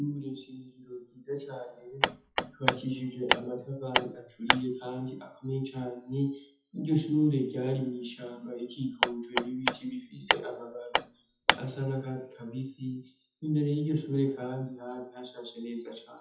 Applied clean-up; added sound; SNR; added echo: classical method WPE with log-MMSE.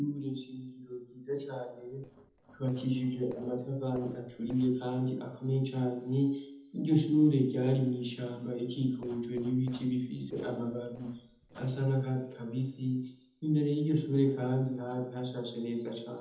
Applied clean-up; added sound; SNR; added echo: neural separator model SepFormer DNS4.